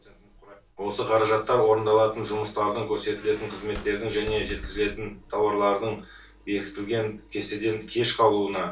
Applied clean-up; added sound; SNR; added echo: none; Squeak; 15 dB; reverberation time 0.2 s.